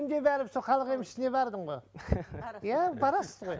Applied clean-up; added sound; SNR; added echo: none; none; none; none.